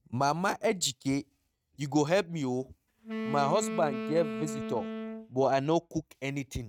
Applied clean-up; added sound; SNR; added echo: neural mask model RNNoise.